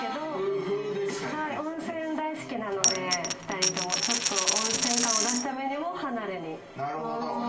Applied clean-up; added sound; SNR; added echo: none; Coin (dropping); -4 dB; reverberation time 2.0 s.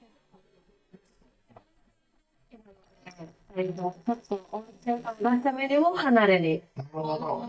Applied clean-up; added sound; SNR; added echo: neural mask model DeepFilterNet 3.